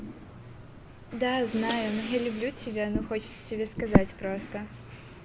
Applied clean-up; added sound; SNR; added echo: none; Breathing; 2 dB; none.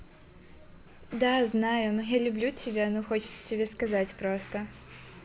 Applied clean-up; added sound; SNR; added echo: none; none; none; none.